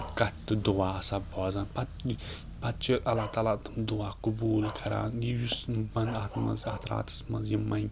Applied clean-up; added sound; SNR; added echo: none; Bark; 19 dB; none.